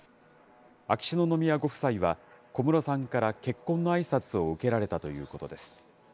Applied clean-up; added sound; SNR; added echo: none; none; none; none.